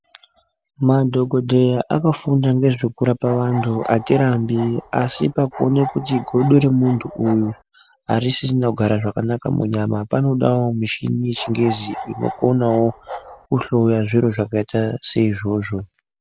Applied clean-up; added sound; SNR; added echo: none; Bark; 14 dB; none.